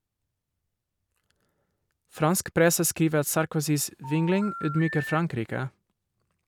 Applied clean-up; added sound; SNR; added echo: none; Telephone; 10 dB; none.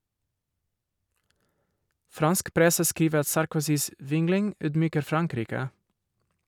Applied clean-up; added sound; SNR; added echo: none; none; none; none.